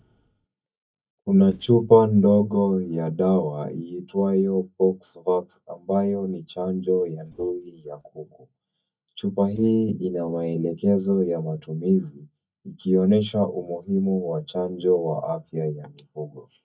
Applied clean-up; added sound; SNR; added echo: neural mask model DeepFilterNet 3.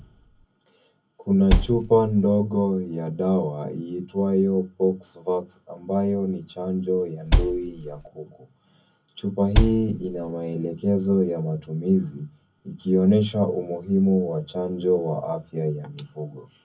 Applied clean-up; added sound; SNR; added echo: none; Cupboard open or close; -1 dB; reverberation time 0.3 s.